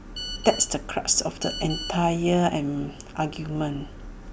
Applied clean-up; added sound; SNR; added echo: none; Telephone; 11 dB; none.